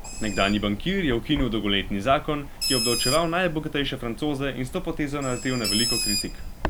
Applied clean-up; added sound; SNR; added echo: none; Bird; 5 dB; none.